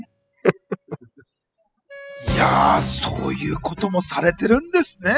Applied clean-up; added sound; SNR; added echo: classical method spectral subtraction.